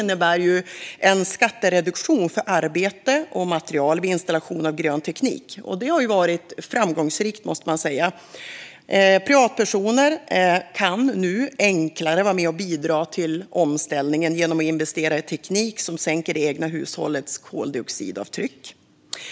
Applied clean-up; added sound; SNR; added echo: none; none; none; none.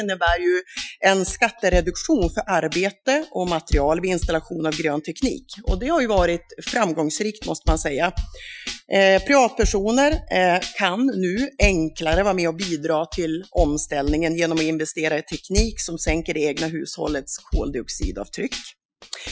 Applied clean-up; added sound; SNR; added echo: classical method Wiener filter.